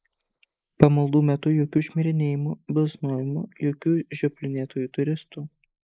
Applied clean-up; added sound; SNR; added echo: neural mask model Resemble Enhance denoiser.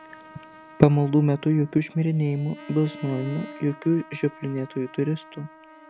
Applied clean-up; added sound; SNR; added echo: none; Trumpet + Bowed string instrument; 20 dB; none.